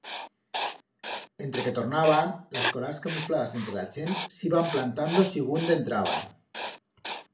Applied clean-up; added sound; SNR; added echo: none; Writing; 6 dB; reverberation time 0.4 s.